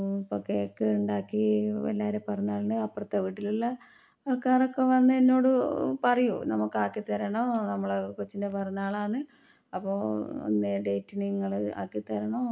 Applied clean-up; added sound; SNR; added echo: none; none; none; none.